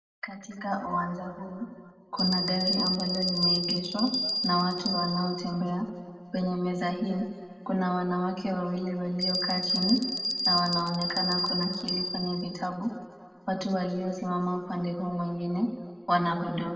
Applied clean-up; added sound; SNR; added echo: none; Bell; 0 dB; reverberation time 2.0 s.